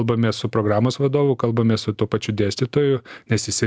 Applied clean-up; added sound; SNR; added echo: none; none; none; none.